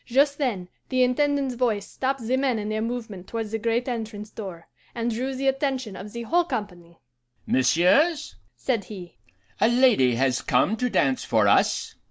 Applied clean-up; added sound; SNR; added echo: none; none; none; none.